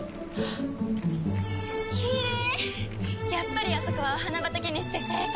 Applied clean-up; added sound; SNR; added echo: none; none; none; none.